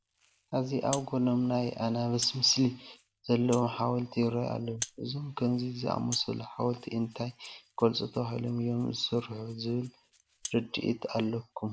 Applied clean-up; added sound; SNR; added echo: none; Rattle (instrument); 17 dB; none.